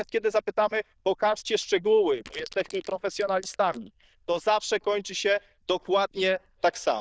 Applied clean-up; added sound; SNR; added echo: neural diffusion model UNIVERSE++.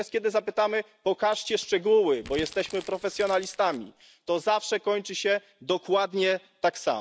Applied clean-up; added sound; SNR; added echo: none; Crumpling, crinkling; 19 dB; none.